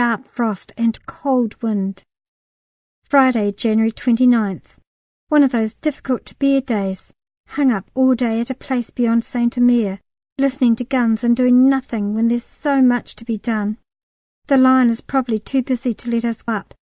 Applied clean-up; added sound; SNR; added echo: neural mask model DeepFilterNet 3.